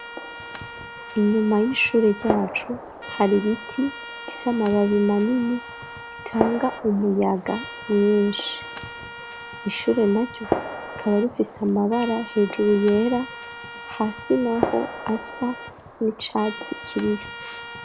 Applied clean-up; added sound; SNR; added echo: none; Trumpet + Gunshot, gunfire; 10 dB; none.